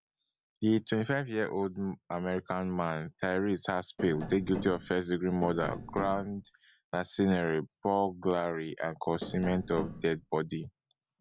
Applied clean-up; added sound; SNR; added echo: none; Tap; 9 dB; none.